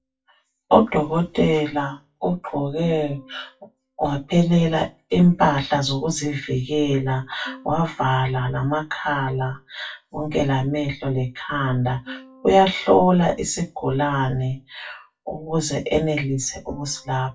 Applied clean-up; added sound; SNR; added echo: classical method WPE with log-MMSE.